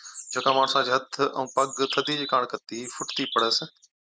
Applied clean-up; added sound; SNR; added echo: neural mask model RNNoise.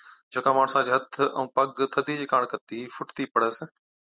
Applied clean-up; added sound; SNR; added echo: none; none; none; none.